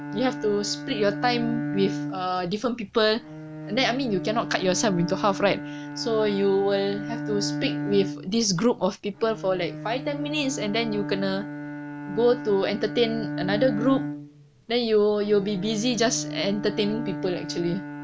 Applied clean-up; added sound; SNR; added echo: none; Bowed string instrument; 8 dB; none.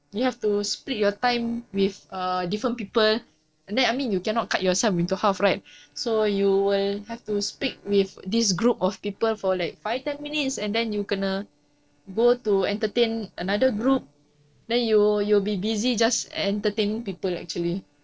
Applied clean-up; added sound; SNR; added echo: neural separator model SepFormer DNS4.